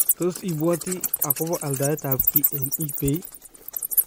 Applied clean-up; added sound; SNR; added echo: none; Wild animals; -1 dB; none.